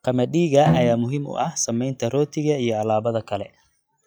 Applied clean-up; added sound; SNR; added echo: classical method log-MMSE.